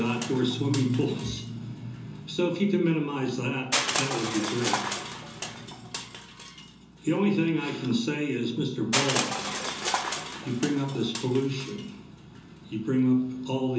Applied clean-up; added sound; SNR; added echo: none; Crushing; 6 dB; reverberation time 0.6 s.